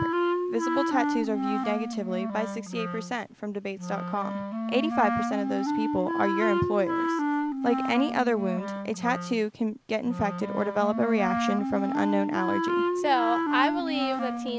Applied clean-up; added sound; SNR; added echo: none; Wind instrument, woodwind instrument; 0 dB; none.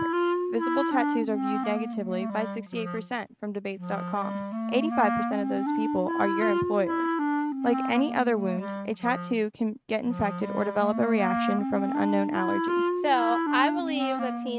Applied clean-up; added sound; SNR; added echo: neural mask model RNNoise.